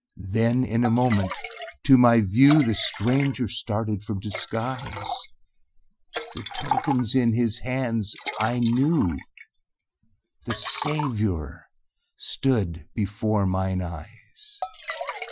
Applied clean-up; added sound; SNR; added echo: classical method Wiener filter.